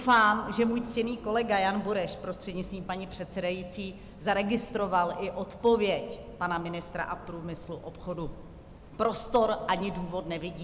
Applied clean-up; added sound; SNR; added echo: none; Cricket; 18 dB; none.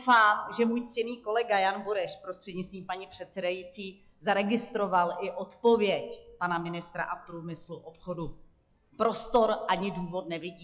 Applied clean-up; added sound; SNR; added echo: classical method log-MMSE.